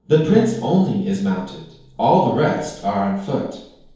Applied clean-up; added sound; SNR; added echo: neural separator model SepFormer DNS4.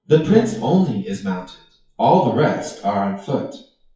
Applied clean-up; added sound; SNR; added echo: classical method WPE with log-MMSE.